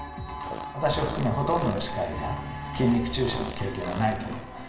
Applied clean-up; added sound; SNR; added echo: none; Fart; 13 dB; reverberation time 1.1 s.